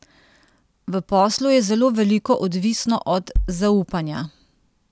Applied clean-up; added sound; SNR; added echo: none; Bass drum; 3 dB; none.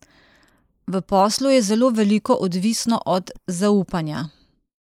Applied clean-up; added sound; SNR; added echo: neural mask model Resemble Enhance denoiser.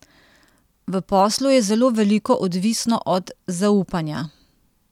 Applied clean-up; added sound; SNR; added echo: none; none; none; none.